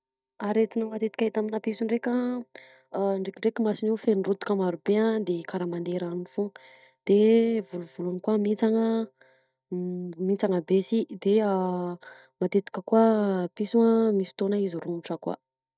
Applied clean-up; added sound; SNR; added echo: neural mask model DeepFilterNet 3.